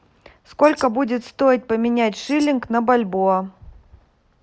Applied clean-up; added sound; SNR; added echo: none; Tambourine; 20 dB; none.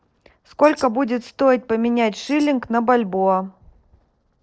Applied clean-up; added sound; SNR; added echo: neural separator model SepFormer DNS4.